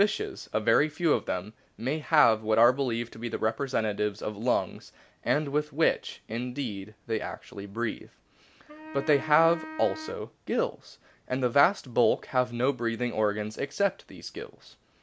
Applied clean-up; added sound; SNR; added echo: none; Wind instrument, woodwind instrument; 14 dB; none.